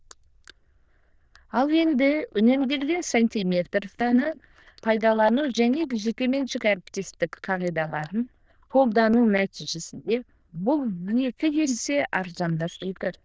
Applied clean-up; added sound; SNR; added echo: neural diffusion model UNIVERSE++.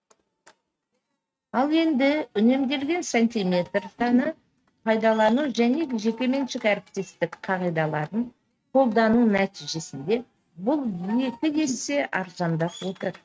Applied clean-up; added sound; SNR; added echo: neural mask model RNNoise.